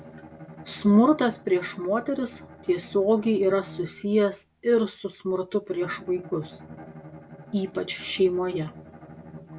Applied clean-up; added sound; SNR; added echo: none; Bowed string instrument; 19 dB; none.